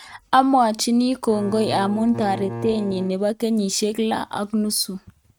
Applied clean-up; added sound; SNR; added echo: neural mask model RNNoise.